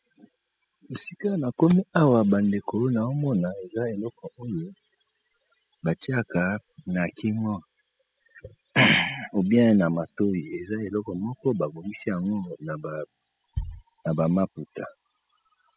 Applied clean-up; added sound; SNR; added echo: classical method spectral subtraction.